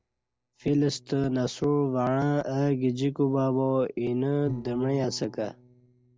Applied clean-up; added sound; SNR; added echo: neural separator model SepFormer DNS4.